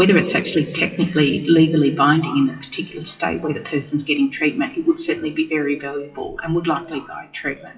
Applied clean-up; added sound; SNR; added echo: classical method WPE with log-MMSE.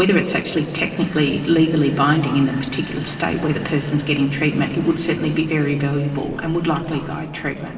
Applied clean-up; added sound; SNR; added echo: none; Vehicle; 18 dB; reverberation time 2.0 s.